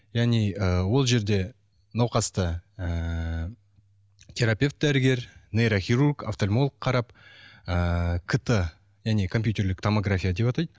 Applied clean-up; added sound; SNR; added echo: none; none; none; none.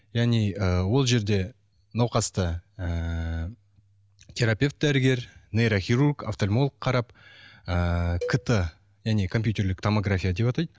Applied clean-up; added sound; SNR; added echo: none; Cowbell; 15 dB; none.